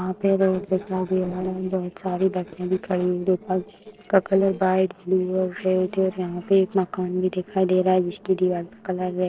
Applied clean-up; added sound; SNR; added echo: neural separator model SepFormer DNS4.